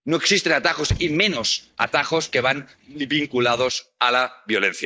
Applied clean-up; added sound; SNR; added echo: neural mask model DeepFilterNet 3.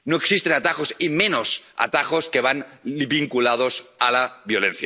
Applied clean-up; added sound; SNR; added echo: none; none; none; none.